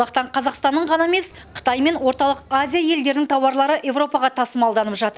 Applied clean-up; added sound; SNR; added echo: none; none; none; none.